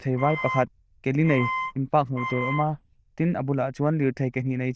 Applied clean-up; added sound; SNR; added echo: neural diffusion model UNIVERSE++.